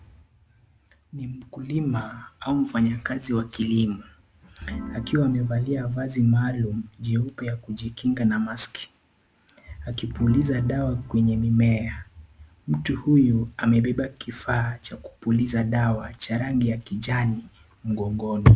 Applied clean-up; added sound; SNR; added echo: none; Organ; 13 dB; none.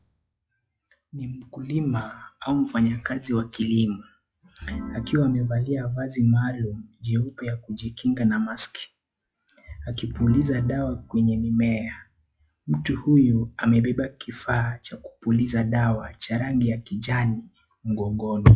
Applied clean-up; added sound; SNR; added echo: classical method log-MMSE.